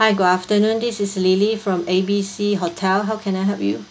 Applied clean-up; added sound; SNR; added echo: none; none; none; none.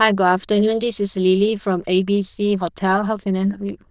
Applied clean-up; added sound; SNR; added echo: neural diffusion model UNIVERSE++.